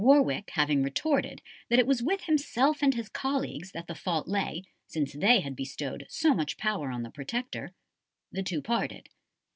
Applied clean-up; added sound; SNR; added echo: none; none; none; none.